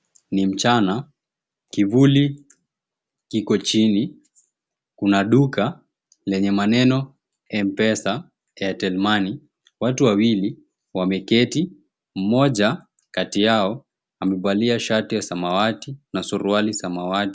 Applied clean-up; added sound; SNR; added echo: none; none; none; none.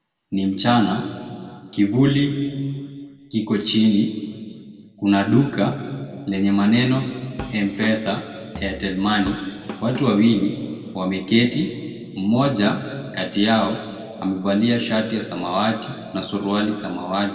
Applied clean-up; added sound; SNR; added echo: none; Drum kit; 15 dB; reverberation time 2.1 s.